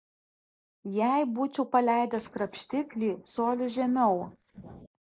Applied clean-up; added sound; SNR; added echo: neural mask model Resemble Enhance denoiser.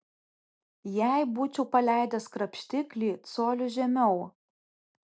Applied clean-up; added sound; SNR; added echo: none; none; none; none.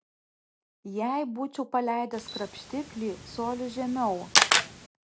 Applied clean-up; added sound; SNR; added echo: none; Camera; -3 dB; none.